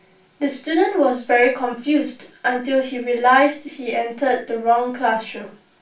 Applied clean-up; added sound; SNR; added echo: none; none; none; reverberation time 0.2 s.